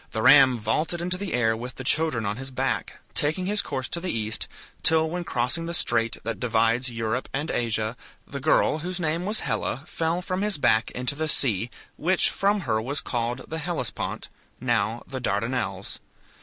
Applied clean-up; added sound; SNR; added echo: none; none; none; none.